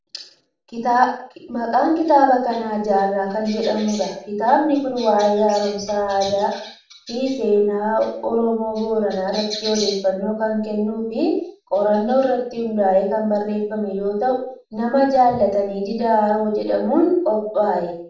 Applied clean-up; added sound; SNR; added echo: none; none; none; reverberation time 0.5 s.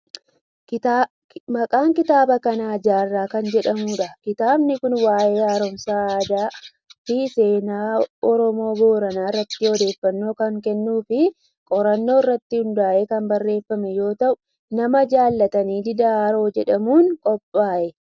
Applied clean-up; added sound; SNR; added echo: none; none; none; none.